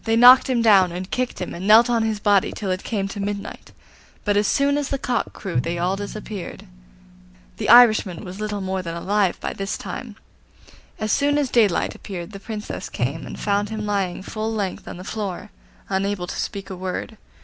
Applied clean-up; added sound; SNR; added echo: none; Drum; 15 dB; none.